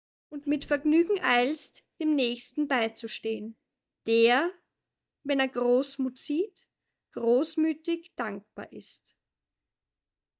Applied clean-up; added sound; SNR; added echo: neural mask model DeepFilterNet 3.